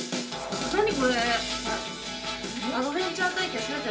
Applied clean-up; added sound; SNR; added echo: none; none; none; reverberation time 0.3 s.